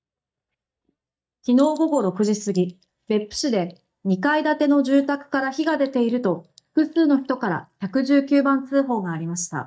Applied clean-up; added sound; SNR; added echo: neural mask model DeepFilterNet 3.